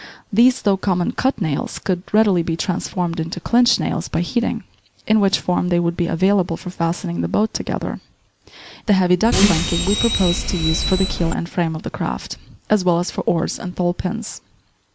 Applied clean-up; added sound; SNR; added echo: none; Bus; 0 dB; none.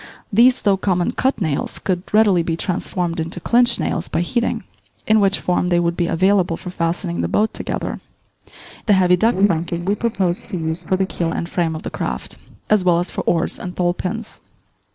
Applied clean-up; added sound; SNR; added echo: neural separator model SepFormer DNS4.